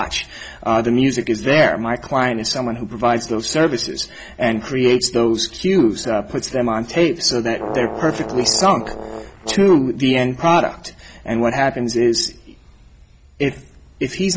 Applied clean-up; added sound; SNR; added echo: none; Brass instrument; 11 dB; none.